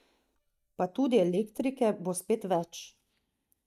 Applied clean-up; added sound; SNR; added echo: neural mask model DeepFilterNet 3.